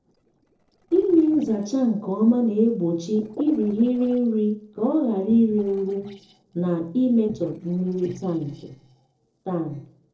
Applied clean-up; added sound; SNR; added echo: neural separator model SepFormer DNS4.